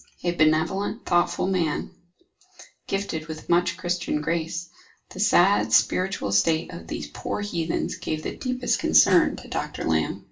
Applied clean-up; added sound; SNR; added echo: none; Snare drum; 15 dB; reverberation time 0.2 s.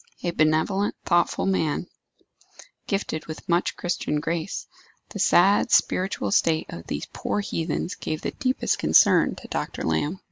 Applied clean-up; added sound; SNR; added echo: none; none; none; none.